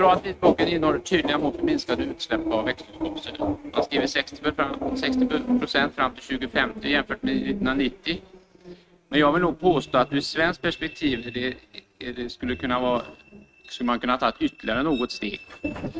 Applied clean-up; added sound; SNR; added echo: neural mask model RNNoise.